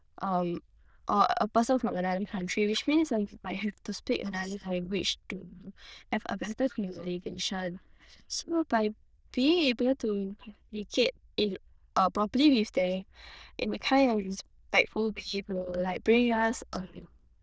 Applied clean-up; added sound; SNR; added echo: neural diffusion model UNIVERSE++.